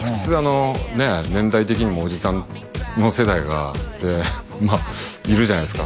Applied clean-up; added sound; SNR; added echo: none; none; none; none.